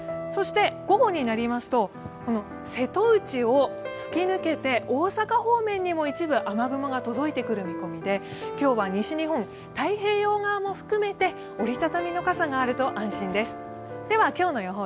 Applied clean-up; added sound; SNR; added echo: none; none; none; none.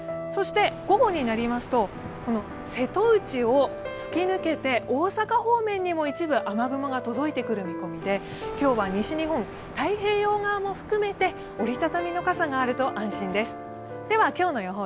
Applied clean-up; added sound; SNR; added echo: none; Thunder; 19 dB; none.